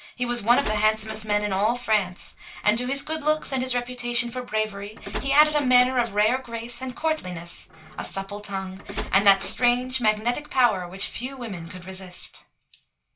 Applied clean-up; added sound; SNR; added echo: none; Door; 14 dB; reverberation time 0.2 s.